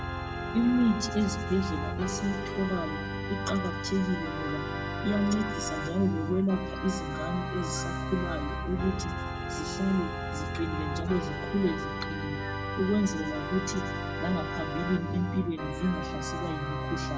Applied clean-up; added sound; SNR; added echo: none; Organ; 2 dB; reverberation time 0.9 s.